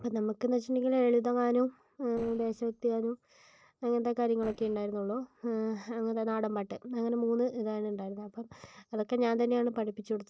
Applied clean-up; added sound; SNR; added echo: neural separator model SepFormer DNS4.